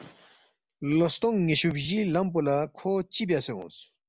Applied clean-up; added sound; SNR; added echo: none; none; none; none.